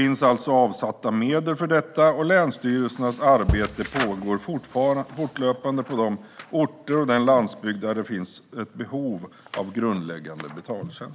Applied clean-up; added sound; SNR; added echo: none; Bass drum; 8 dB; none.